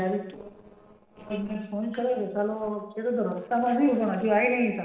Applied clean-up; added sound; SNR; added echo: neural separator model SepFormer DNS4.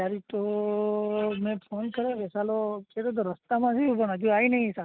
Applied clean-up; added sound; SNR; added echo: none; none; none; none.